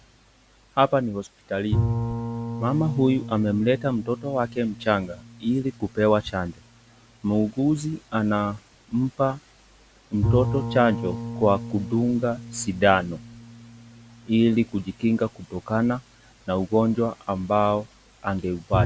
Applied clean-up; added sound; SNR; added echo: none; Bowed string instrument; 8 dB; none.